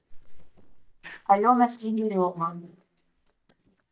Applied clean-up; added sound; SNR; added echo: neural mask model DeepFilterNet 3.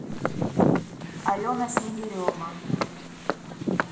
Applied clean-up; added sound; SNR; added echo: none; Walk, footsteps; -5 dB; reverberation time 0.7 s.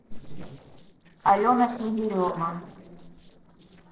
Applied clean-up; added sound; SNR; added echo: neural separator model SepFormer DNS4.